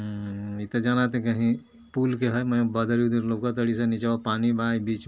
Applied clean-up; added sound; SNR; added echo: none; none; none; none.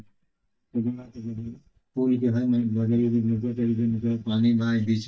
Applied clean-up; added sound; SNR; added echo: neural mask model DeepFilterNet 3.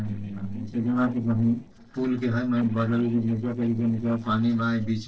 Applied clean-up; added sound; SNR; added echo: neural separator model SepFormer DNS4.